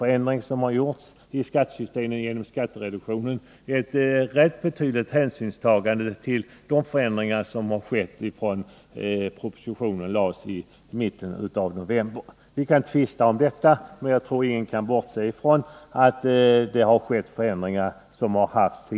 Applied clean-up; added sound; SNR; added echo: none; none; none; none.